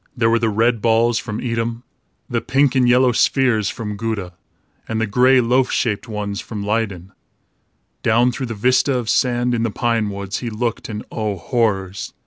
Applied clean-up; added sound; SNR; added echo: none; none; none; none.